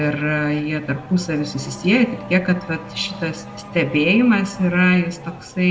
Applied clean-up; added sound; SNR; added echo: none; Race car, auto racing / Accelerating, revving, vroom; 16 dB; reverberation time 0.7 s.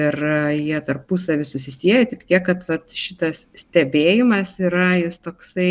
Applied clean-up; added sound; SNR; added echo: none; none; none; none.